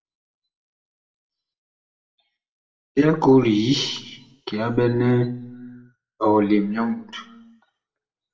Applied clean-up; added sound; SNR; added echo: none; none; none; reverberation time 0.5 s.